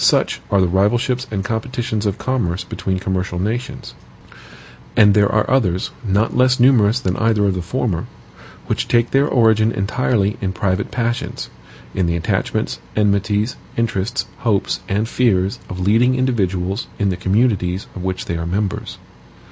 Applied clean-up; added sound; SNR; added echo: none; none; none; none.